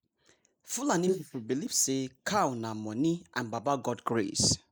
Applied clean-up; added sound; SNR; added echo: neural mask model Resemble Enhance denoiser.